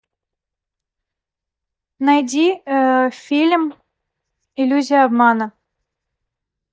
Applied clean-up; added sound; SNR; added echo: neural mask model DeepFilterNet 3.